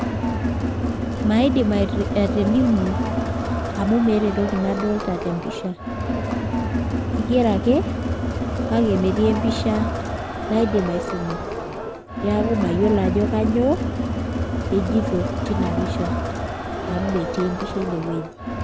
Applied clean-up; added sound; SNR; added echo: none; Crowd; 1 dB; none.